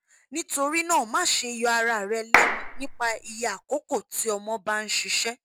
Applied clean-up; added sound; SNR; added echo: none; Clapping; -2 dB; none.